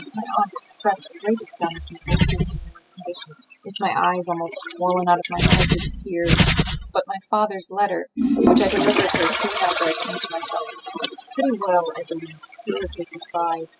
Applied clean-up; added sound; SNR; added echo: classical method spectral subtraction.